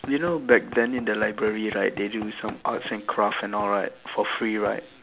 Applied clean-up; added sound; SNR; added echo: none; Knock / Wood; 18 dB; none.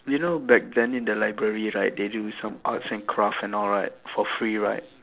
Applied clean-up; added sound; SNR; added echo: neural separator model SepFormer DNS4.